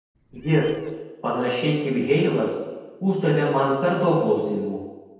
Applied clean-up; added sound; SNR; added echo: neural separator model SepFormer DNS4.